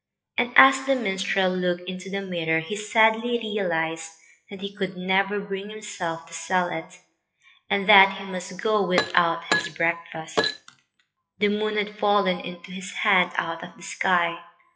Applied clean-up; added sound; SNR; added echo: classical method WPE with log-MMSE.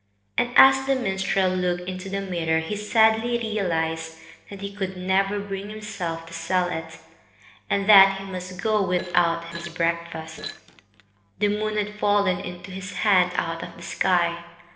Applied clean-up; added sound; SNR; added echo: neural separator model SepFormer DNS4.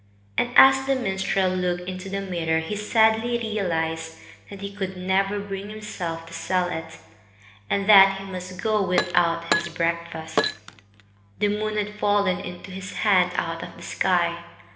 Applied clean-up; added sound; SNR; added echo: none; Glass; 5 dB; reverberation time 1.1 s.